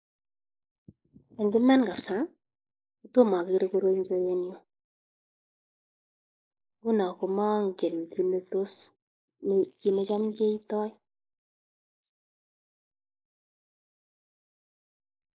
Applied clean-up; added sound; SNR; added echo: neural mask model Resemble Enhance denoiser.